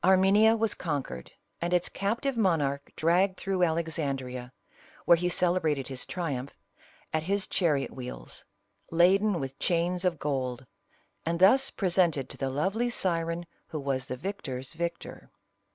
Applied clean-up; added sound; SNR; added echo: none; none; none; none.